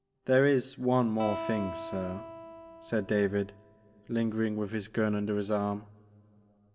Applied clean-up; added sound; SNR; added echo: none; Acoustic guitar; 11 dB; reverberation time 1.0 s.